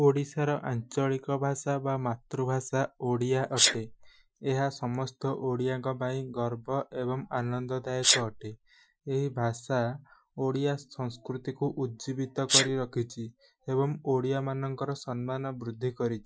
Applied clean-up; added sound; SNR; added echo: classical method Wiener filter.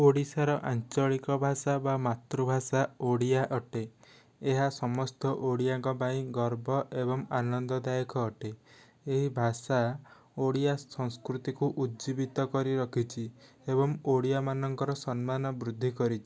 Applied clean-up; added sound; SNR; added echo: none; none; none; none.